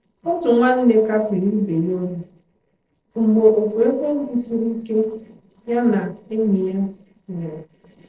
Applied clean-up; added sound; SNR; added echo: neural separator model SepFormer DNS4.